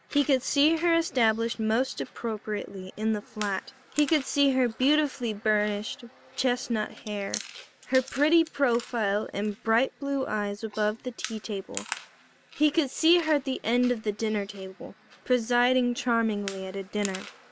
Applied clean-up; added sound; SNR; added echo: none; Chewing, mastication; 18 dB; none.